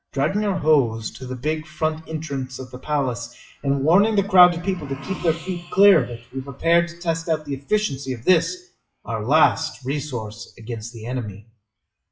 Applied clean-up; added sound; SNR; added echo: classical method WPE with log-MMSE.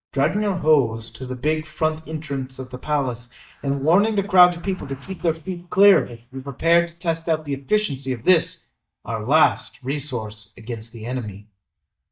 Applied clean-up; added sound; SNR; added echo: neural mask model DeepFilterNet 3.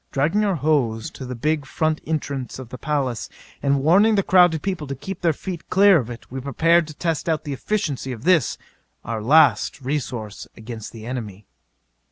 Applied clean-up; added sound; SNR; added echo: none; none; none; none.